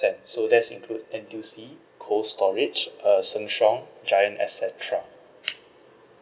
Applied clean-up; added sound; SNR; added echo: none; none; none; none.